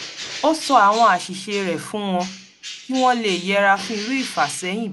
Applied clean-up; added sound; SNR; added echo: none; Bird; 14 dB; none.